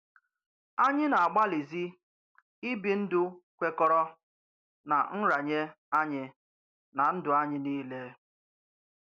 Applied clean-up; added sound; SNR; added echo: none; none; none; none.